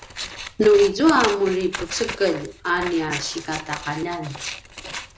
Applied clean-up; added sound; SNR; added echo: none; Scissors; 11 dB; none.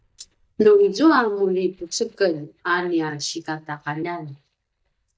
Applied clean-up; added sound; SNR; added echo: neural mask model DeepFilterNet 3.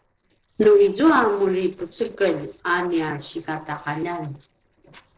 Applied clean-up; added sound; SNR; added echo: neural separator model SepFormer DNS4.